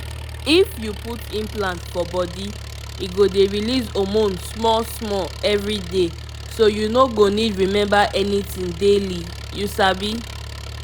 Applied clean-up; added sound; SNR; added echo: none; Engine; 11 dB; none.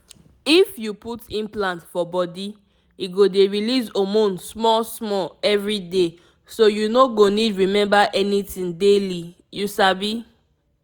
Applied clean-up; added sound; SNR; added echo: none; none; none; none.